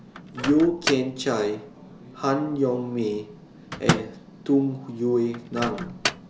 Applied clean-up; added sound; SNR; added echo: none; Microwave oven; 8 dB; none.